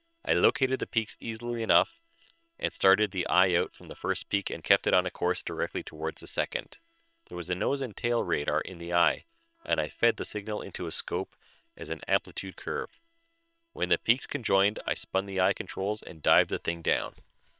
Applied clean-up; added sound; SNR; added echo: neural separator model SepFormer WHAM!.